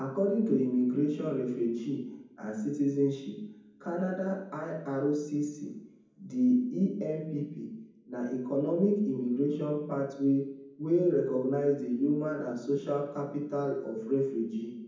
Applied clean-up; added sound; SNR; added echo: none; none; none; reverberation time 1.2 s.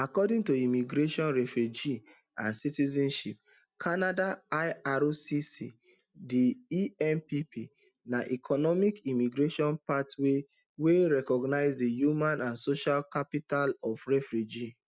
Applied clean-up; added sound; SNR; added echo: none; none; none; none.